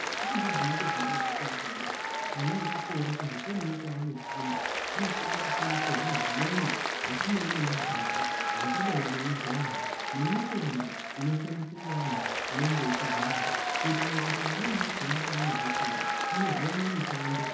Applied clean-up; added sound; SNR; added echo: none; Applause; -2 dB; reverberation time 0.6 s.